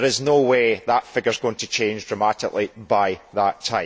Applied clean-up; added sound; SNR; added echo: none; none; none; none.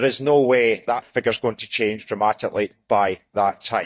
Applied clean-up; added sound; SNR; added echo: neural mask model DeepFilterNet 3.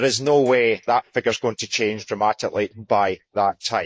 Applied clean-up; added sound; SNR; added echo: neural mask model Resemble Enhance denoiser.